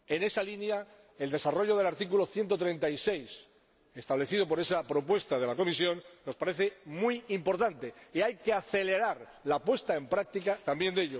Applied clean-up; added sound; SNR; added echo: none; none; none; none.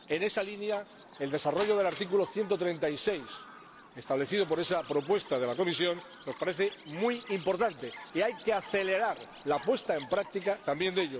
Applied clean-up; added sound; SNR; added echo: none; Shatter + Chirp, tweet; 17 dB; none.